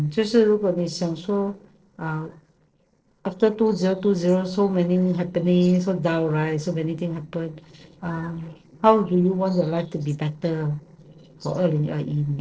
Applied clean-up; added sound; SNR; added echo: neural separator model SepFormer DNS4.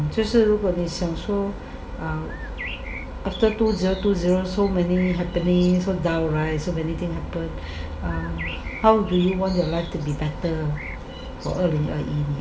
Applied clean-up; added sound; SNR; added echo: none; Bird; 17 dB; reverberation time 0.3 s.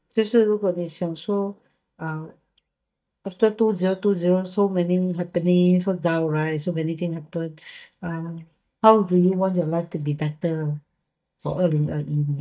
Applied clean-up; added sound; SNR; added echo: neural mask model DeepFilterNet 3.